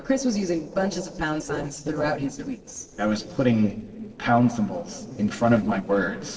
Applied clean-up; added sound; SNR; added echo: neural separator model SepFormer DNS4.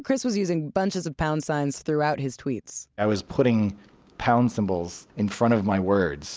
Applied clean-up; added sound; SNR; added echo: none; none; none; none.